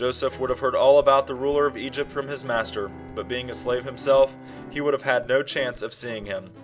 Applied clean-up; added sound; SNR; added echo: none; Guitar + Bowed string instrument; 17 dB; none.